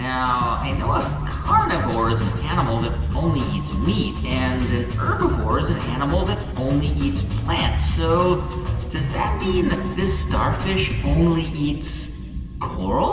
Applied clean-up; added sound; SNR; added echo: none; none; none; reverberation time 2.3 s.